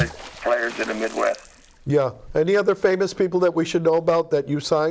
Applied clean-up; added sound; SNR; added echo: none; Water / Splash, splatter; 16 dB; none.